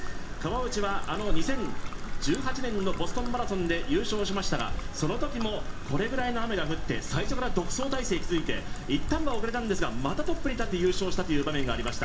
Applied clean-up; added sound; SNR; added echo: none; Trickle, dribble; -1 dB; reverberation time 0.4 s.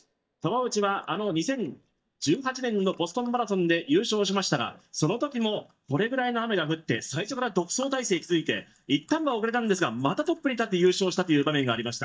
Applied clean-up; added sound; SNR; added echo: neural mask model DeepFilterNet 3.